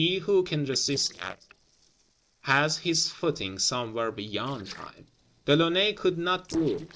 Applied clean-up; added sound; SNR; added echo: neural separator model SepFormer DNS4.